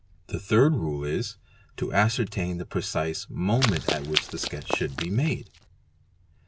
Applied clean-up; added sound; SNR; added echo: none; Run; 5 dB; none.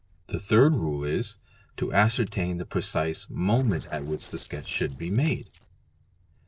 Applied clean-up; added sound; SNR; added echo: neural separator model SepFormer DNS4.